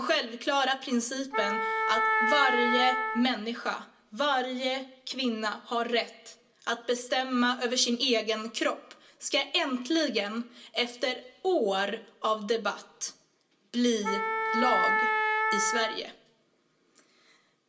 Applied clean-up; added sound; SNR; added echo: none; Wind instrument, woodwind instrument; -2 dB; reverberation time 0.2 s.